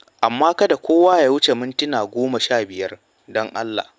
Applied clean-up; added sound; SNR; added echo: none; none; none; none.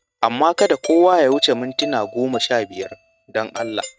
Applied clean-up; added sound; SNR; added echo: neural mask model RNNoise.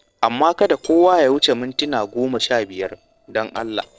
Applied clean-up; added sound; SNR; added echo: neural separator model SepFormer DNS4.